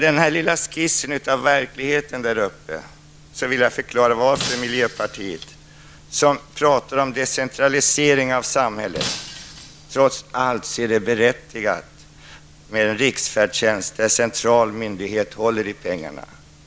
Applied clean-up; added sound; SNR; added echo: none; Shatter; 12 dB; none.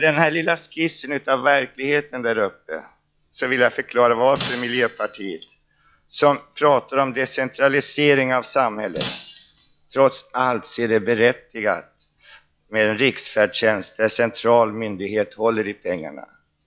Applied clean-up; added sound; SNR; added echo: classical method log-MMSE.